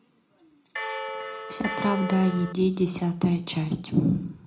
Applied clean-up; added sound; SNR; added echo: none; Bell; 7 dB; reverberation time 0.3 s.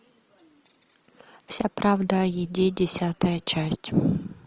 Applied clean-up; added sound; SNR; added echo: none; none; none; none.